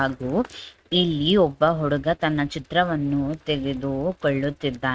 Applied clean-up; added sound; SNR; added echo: neural mask model RNNoise.